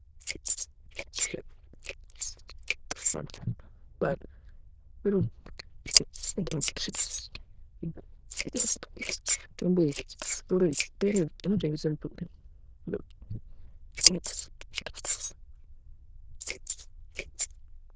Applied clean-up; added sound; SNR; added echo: neural diffusion model UNIVERSE++.